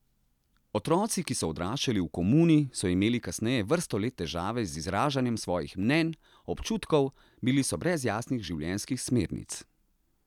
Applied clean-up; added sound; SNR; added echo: none; none; none; none.